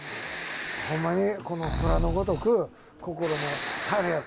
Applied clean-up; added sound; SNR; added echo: none; Breathing; 2 dB; none.